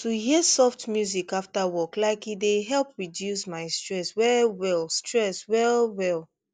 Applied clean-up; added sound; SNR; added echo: none; none; none; none.